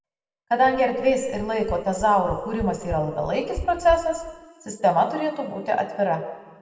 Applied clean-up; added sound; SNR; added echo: none; Run; 13 dB; reverberation time 1.4 s.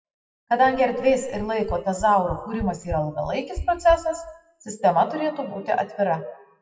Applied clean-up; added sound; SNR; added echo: classical method WPE with log-MMSE.